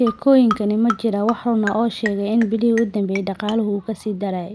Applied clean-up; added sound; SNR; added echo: none; Marimba, xylophone; 12 dB; none.